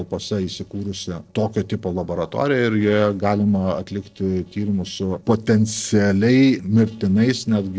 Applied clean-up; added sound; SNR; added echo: neural separator model SepFormer DNS4.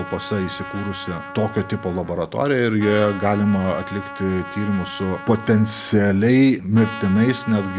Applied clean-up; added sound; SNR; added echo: none; Trumpet; 14 dB; none.